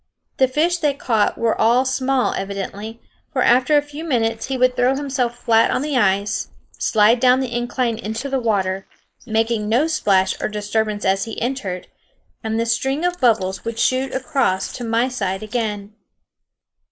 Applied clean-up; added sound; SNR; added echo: neural mask model Resemble Enhance denoiser.